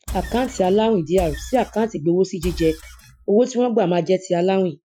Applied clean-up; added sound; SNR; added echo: classical method Wiener filter.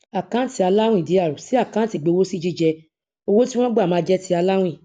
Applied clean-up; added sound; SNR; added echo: none; none; none; none.